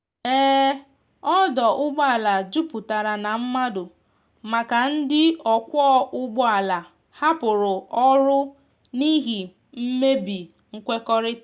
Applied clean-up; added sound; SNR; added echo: none; none; none; none.